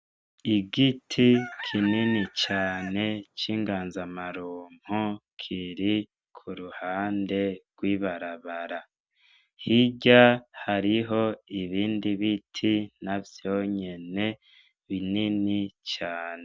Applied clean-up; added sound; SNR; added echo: none; Chicken, rooster; 12 dB; none.